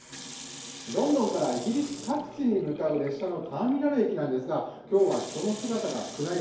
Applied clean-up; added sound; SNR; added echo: none; Sink (filling or washing) / Water tap, faucet; 16 dB; reverberation time 2.4 s.